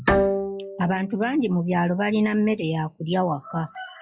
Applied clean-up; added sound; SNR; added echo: classical method log-MMSE.